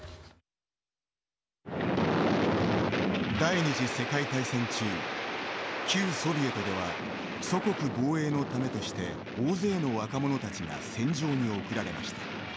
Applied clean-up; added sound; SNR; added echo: none; none; none; none.